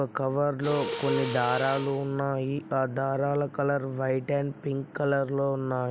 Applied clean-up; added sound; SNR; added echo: none; Mechanisms; 8 dB; none.